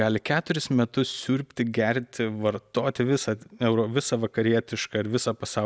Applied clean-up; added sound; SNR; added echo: none; none; none; none.